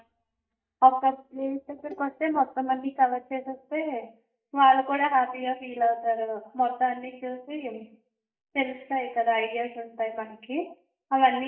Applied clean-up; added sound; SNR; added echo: neural mask model DeepFilterNet 3.